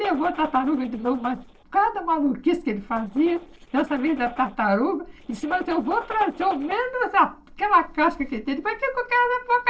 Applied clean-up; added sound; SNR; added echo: neural separator model SepFormer DNS4.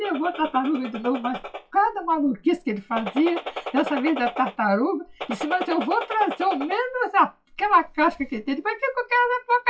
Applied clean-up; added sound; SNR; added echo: classical method WPE with log-MMSE.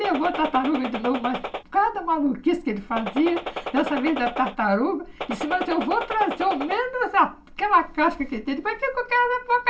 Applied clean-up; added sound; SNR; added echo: none; Gunshot, gunfire; 8 dB; reverberation time 0.2 s.